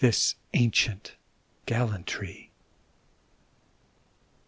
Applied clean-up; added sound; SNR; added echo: none; none; none; none.